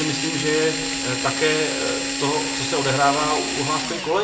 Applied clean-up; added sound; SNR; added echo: none; Drill; 2 dB; reverberation time 0.5 s.